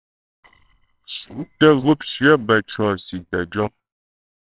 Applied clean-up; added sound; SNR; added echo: neural separator model SepFormer WHAMR!.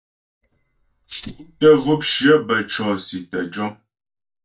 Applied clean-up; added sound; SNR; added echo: neural mask model DeepFilterNet 3.